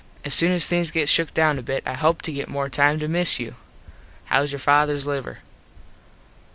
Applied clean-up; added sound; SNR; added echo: none; none; none; none.